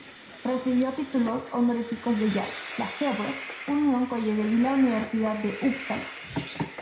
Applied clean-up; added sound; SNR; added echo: none; Train; 13 dB; reverberation time 0.4 s.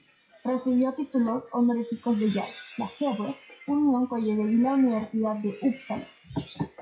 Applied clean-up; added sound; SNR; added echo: classical method WPE with log-MMSE.